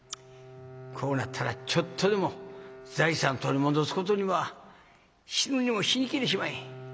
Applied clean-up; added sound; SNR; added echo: none; Bowed string instrument; 17 dB; none.